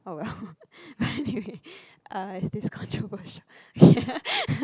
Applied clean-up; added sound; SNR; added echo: none; none; none; none.